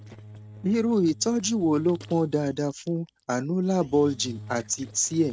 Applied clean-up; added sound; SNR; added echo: neural mask model RNNoise.